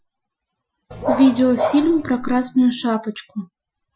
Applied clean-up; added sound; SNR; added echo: classical method Wiener filter.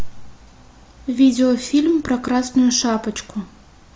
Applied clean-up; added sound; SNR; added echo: none; none; none; none.